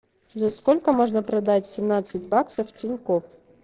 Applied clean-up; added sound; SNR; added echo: neural separator model SepFormer DNS4.